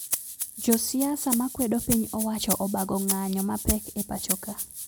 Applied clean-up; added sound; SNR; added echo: none; Rattle (instrument); 5 dB; none.